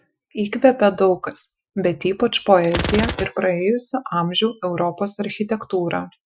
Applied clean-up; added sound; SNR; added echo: classical method Wiener filter.